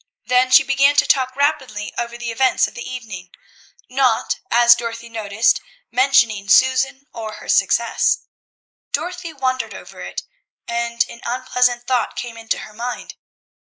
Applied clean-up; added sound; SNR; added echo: neural mask model Resemble Enhance denoiser.